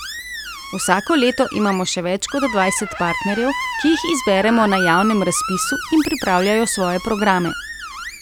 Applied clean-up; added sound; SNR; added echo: none; Screech; 8 dB; none.